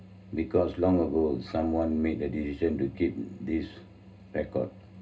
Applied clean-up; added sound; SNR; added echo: none; none; none; reverberation time 0.2 s.